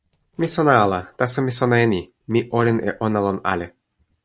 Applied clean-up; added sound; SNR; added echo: neural separator model SepFormer DNS4.